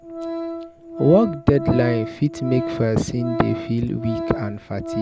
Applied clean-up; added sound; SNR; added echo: none; Organ; 7 dB; none.